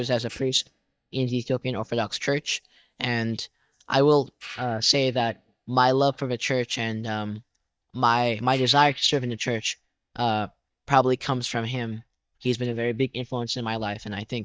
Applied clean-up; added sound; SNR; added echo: neural mask model DeepFilterNet 3.